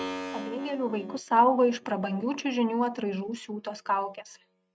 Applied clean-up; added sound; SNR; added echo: neural mask model RNNoise.